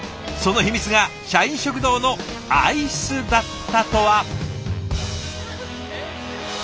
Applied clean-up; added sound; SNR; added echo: none; none; none; none.